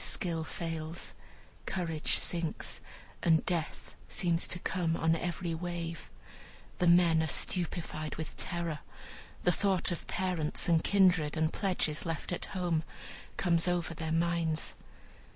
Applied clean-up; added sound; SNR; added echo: none; none; none; none.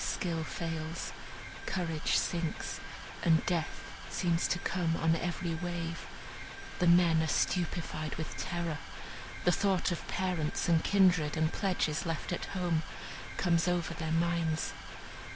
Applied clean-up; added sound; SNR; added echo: none; Mechanisms; 12 dB; none.